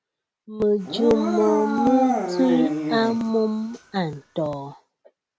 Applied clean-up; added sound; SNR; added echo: none; Dog; 3 dB; none.